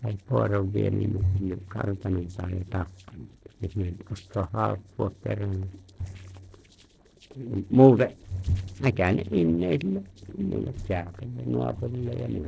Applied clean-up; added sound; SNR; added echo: neural separator model SepFormer DNS4.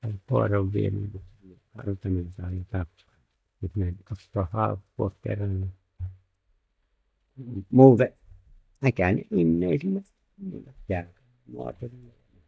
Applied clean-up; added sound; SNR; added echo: neural mask model DeepFilterNet 3.